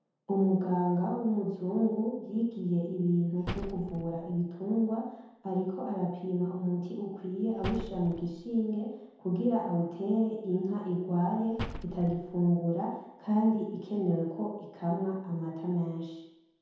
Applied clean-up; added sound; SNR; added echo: none; Slam; 10 dB; reverberation time 0.9 s.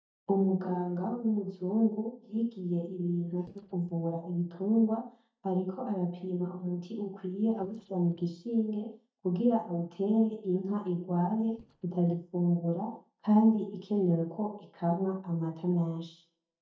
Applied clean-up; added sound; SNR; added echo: neural mask model DeepFilterNet 3.